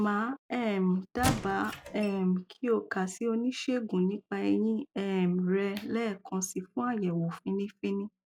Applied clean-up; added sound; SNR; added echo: classical method log-MMSE.